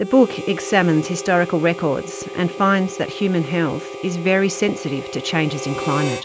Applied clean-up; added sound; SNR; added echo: none; Harmonica; 10 dB; none.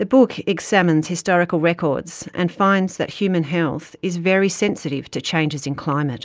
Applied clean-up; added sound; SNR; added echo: none; none; none; none.